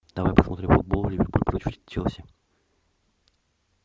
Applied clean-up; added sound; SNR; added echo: none; none; none; none.